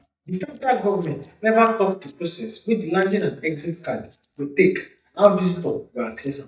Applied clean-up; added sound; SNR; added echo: neural mask model DeepFilterNet 3.